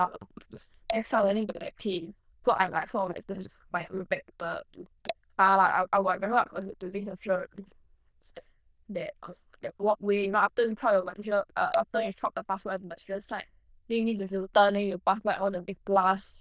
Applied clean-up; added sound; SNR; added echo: neural diffusion model UNIVERSE++.